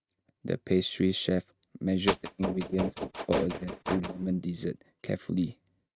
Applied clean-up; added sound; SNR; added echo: neural mask model RNNoise.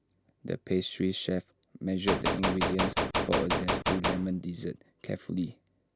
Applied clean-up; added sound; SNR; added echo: none; Gunshot, gunfire; -3 dB; none.